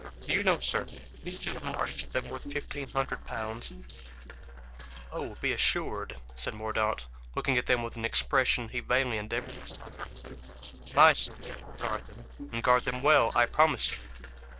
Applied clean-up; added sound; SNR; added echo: neural separator model SepFormer DNS4.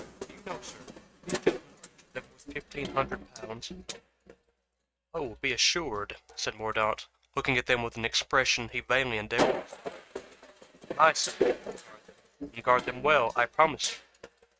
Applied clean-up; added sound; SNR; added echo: neural mask model RNNoise.